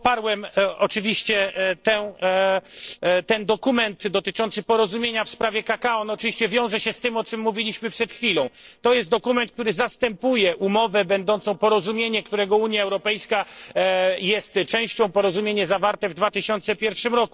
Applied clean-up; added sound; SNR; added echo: neural separator model SepFormer DNS4.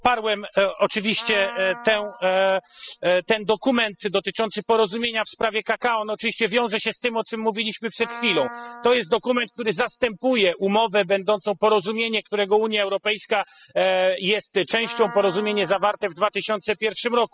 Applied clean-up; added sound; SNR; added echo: classical method spectral subtraction.